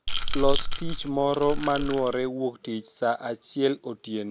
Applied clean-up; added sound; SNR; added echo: none; Rattle / Rattle (instrument); -2 dB; none.